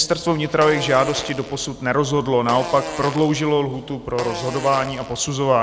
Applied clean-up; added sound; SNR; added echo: none; Fart; 12 dB; none.